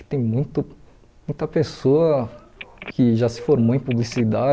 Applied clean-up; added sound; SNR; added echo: none; Telephone; 19 dB; none.